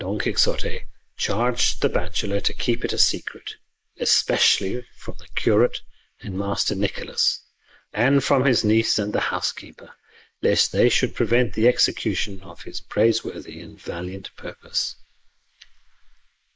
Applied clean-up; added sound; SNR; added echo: neural mask model Resemble Enhance denoiser.